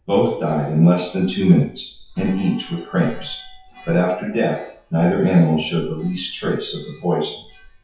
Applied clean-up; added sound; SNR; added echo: classical method WPE with log-MMSE.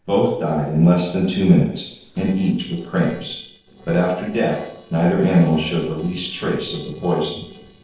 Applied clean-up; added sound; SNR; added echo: neural separator model SepFormer DNS4.